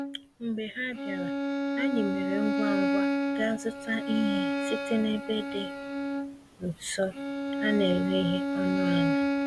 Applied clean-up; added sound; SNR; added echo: none; Bowed string instrument; -1 dB; none.